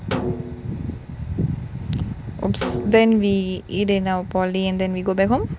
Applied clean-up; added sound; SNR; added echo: none; Snare drum; 12 dB; none.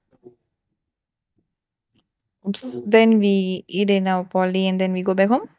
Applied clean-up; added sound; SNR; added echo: neural mask model DeepFilterNet 3.